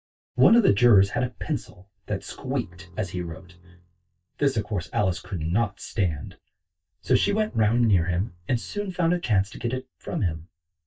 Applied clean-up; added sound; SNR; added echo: neural mask model DeepFilterNet 3.